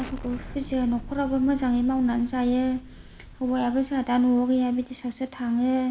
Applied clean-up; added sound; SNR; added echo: none; Explosion; 17 dB; none.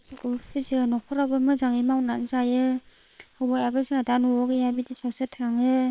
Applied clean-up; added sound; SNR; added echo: neural separator model SepFormer WHAM!.